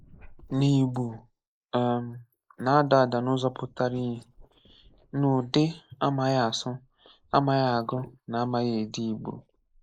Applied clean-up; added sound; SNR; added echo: neural mask model Resemble Enhance denoiser.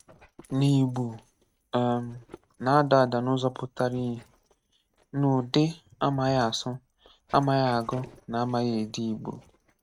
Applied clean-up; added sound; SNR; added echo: neural mask model RNNoise.